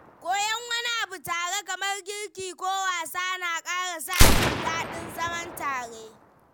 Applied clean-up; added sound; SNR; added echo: none; Gunshot, gunfire; -3 dB; none.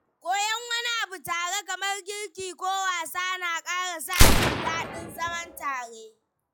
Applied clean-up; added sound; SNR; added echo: classical method log-MMSE.